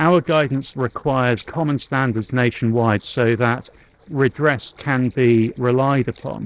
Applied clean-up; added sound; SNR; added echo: neural separator model SepFormer DNS4.